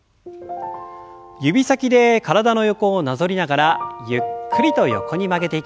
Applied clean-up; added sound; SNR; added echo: none; none; none; none.